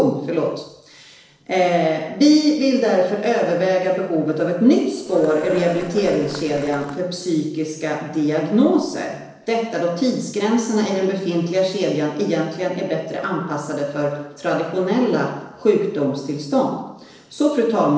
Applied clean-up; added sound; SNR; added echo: neural separator model SepFormer DNS4.